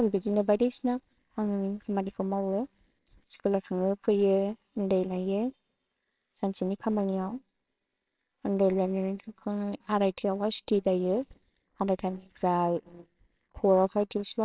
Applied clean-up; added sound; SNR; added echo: neural separator model SepFormer WHAMR!.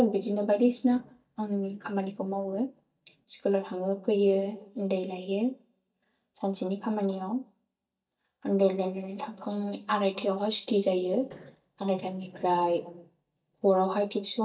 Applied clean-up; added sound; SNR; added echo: neural mask model DeepFilterNet 3.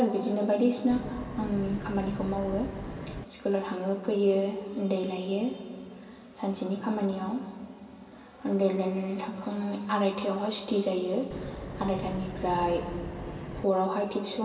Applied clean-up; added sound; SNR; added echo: none; Wind; 9 dB; reverberation time 2.4 s.